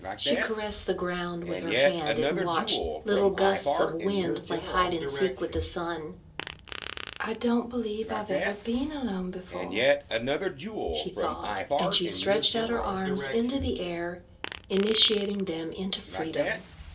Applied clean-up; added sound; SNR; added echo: none; Fart; 4 dB; reverberation time 0.2 s.